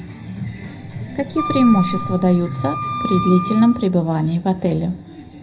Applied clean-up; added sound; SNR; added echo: none; Wind instrument, woodwind instrument; 8 dB; reverberation time 0.5 s.